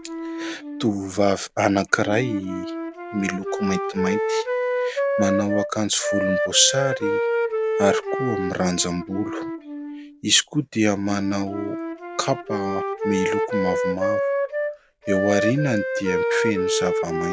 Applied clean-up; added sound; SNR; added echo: none; Wind instrument, woodwind instrument; 1 dB; none.